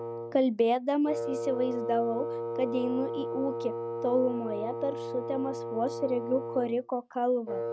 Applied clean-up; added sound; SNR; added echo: none; Wind instrument, woodwind instrument; 5 dB; none.